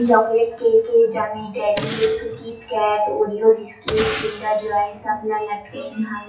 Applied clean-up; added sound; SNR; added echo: classical method WPE with log-MMSE.